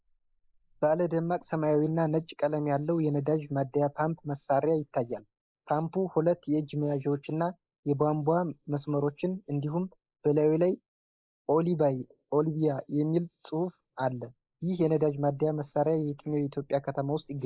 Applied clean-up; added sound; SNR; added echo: neural mask model Resemble Enhance denoiser.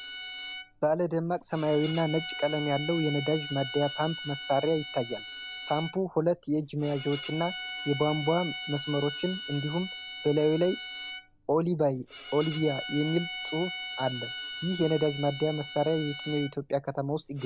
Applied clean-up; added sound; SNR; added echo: none; Bowed string instrument; 10 dB; none.